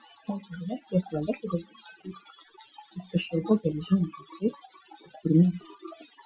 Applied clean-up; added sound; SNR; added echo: classical method Wiener filter.